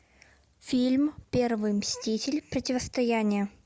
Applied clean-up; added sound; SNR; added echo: none; none; none; none.